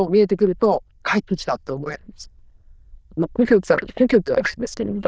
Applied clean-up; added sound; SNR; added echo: neural diffusion model UNIVERSE++.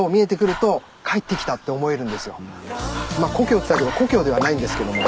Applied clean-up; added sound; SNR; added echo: none; Breathing; 16 dB; none.